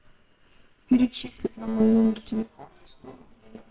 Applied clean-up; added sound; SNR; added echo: neural separator model SepFormer WHAMR!.